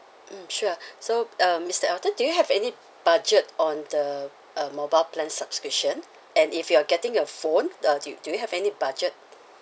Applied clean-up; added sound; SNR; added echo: none; none; none; none.